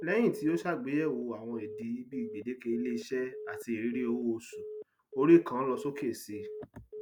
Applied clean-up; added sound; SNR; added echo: none; Telephone; 13 dB; none.